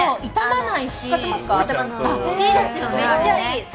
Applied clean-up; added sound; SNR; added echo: none; none; none; none.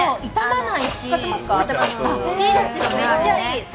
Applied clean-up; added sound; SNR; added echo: none; Clock; 11 dB; none.